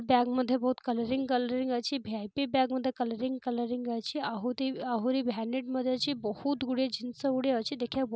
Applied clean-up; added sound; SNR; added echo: none; none; none; none.